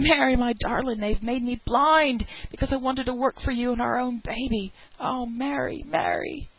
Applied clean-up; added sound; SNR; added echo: none; none; none; none.